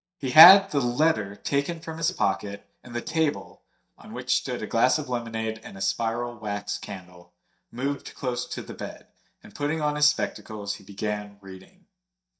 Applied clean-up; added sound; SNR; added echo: neural mask model DeepFilterNet 3.